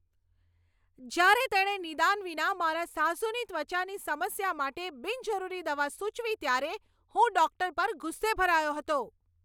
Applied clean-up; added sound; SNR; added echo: none; none; none; none.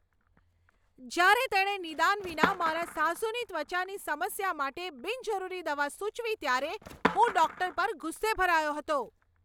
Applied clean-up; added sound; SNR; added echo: none; Skateboard; 11 dB; none.